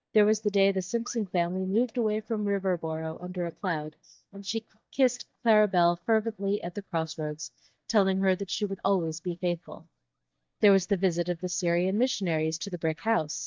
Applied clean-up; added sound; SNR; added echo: neural mask model DeepFilterNet 3.